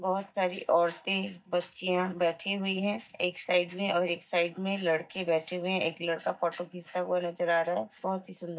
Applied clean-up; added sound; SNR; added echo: neural mask model DeepFilterNet 3.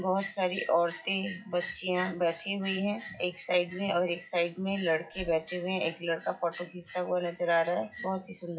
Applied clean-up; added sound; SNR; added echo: classical method WPE with log-MMSE.